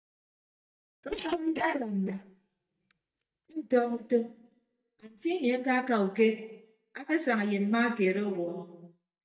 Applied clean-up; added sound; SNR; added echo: neural mask model DeepFilterNet 3.